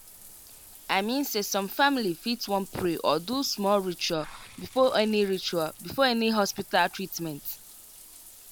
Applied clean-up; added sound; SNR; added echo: none; Bathtub (filling or washing) / Water; 20 dB; none.